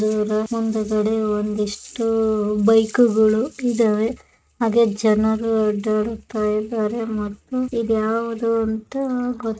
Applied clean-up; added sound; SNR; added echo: neural mask model RNNoise.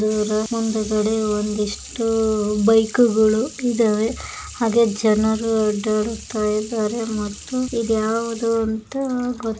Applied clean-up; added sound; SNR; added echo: none; Sink (filling or washing) / Water tap, faucet; 18 dB; none.